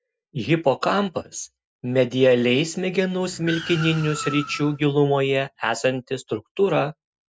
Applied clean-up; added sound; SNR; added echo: none; Car; 13 dB; none.